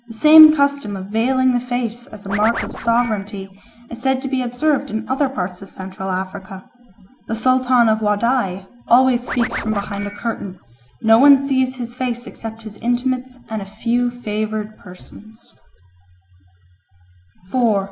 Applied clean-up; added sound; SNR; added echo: none; Scratching (performance technique); 10 dB; none.